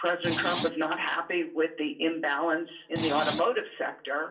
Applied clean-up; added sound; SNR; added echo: none; Screech; 2 dB; reverberation time 0.2 s.